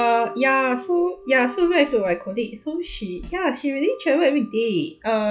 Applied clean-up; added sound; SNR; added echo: classical method log-MMSE.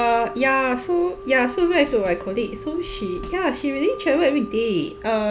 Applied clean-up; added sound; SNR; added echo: none; Wind instrument, woodwind instrument; 15 dB; none.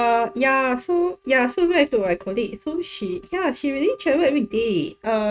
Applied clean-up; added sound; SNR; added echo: neural mask model RNNoise.